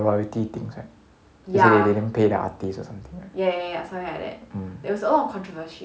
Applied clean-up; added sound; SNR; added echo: none; none; none; none.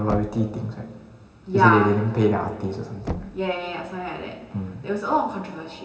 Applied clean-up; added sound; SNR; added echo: none; Knock; 15 dB; reverberation time 2.2 s.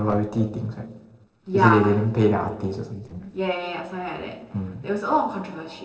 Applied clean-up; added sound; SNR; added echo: neural separator model SepFormer DNS4.